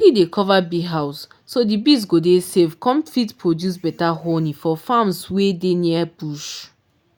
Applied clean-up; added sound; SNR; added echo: none; none; none; none.